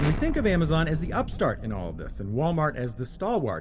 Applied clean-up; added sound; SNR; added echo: none; Explosion; 7 dB; reverberation time 0.3 s.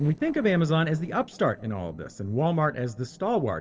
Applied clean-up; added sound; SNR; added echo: neural separator model SepFormer DNS4.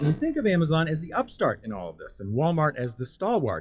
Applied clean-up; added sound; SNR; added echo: classical method WPE with log-MMSE.